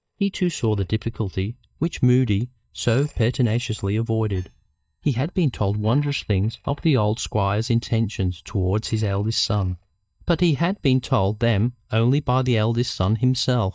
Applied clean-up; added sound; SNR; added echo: neural mask model DeepFilterNet 3.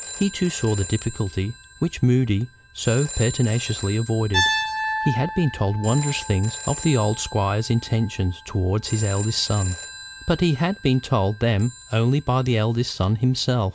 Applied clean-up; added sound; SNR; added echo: none; Telephone + Piano; 10 dB; none.